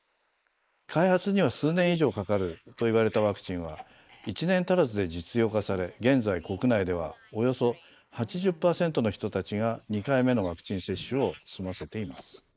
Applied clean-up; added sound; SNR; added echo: neural mask model Resemble Enhance denoiser.